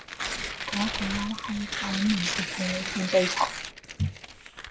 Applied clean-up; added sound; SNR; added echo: none; Tearing; 3 dB; none.